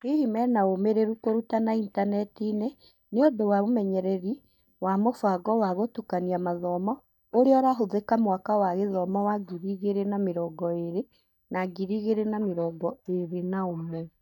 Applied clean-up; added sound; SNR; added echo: neural mask model DeepFilterNet 3.